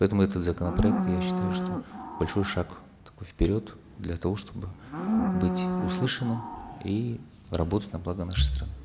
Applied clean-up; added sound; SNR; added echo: none; Livestock, farm animals, working animals; 3 dB; none.